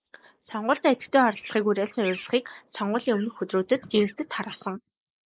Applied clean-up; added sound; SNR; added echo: neural mask model Resemble Enhance denoiser.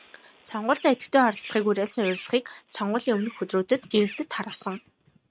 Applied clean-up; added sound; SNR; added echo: neural mask model RNNoise.